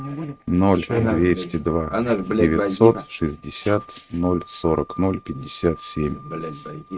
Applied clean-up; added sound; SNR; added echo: neural mask model RNNoise.